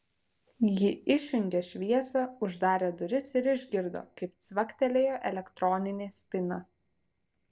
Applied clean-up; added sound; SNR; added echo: neural separator model SepFormer DNS4.